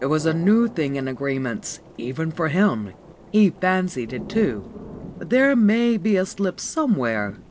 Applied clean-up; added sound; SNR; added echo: none; Thunder / Rain; 19 dB; none.